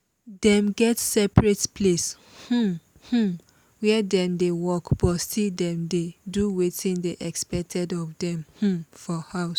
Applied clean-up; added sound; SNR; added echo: none; none; none; none.